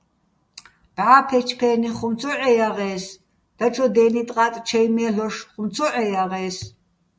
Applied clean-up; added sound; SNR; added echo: none; none; none; none.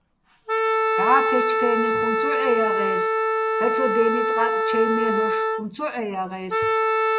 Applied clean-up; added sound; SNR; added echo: none; Wind instrument, woodwind instrument; -4 dB; none.